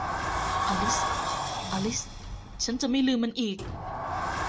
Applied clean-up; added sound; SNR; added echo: none; Sliding door; 0 dB; none.